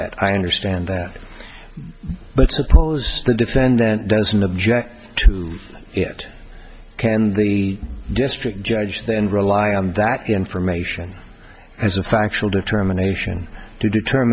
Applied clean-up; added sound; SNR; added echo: none; none; none; none.